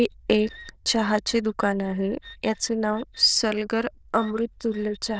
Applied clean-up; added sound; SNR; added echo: neural diffusion model UNIVERSE++.